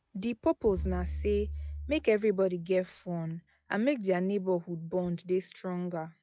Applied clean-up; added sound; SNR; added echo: classical method log-MMSE.